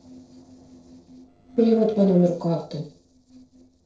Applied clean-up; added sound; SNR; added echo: neural separator model SepFormer DNS4.